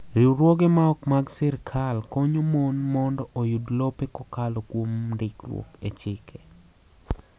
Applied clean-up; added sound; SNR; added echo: none; none; none; none.